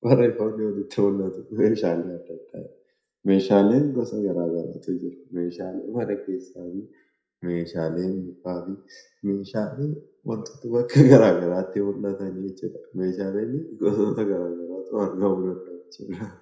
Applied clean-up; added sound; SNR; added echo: none; none; none; reverberation time 0.4 s.